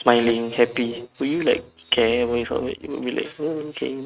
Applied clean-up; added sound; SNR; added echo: neural mask model RNNoise.